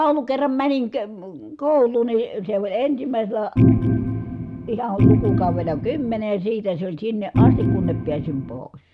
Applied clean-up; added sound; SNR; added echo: none; Organ; -4 dB; none.